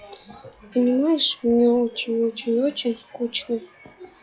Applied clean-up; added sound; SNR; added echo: classical method log-MMSE.